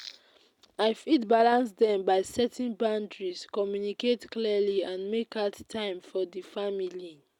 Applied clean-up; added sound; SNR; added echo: none; none; none; none.